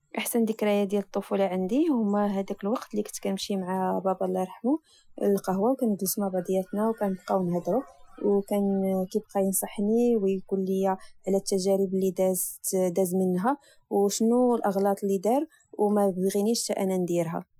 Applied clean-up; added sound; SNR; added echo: classical method Wiener filter.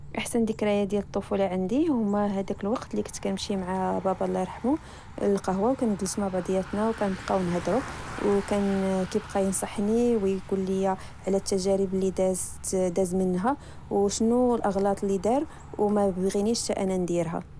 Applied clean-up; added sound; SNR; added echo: none; Bicycle; 15 dB; none.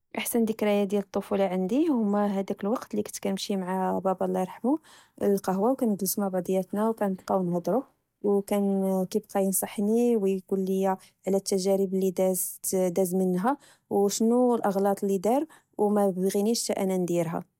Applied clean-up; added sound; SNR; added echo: neural mask model DeepFilterNet 3.